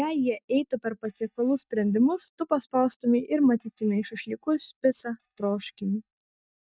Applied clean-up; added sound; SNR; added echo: neural mask model DeepFilterNet 3.